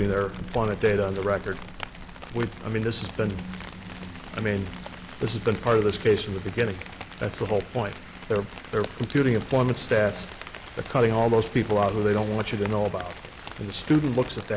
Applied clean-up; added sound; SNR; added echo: none; Rain; 15 dB; none.